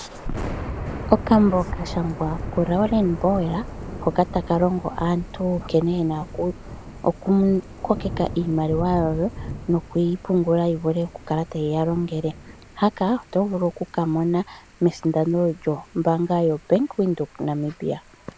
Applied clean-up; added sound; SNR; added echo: none; Thunder / Rain; 12 dB; none.